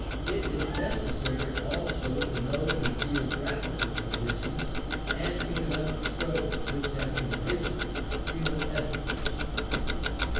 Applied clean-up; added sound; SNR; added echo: none; Tick-tock; -3 dB; reverberation time 1.2 s.